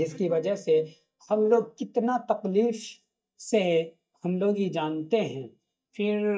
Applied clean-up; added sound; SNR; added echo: neural mask model DeepFilterNet 3.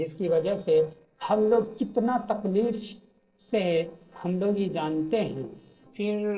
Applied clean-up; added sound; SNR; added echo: neural separator model SepFormer DNS4.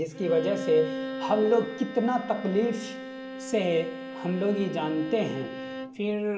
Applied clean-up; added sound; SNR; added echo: none; Bowed string instrument; 9 dB; reverberation time 1.5 s.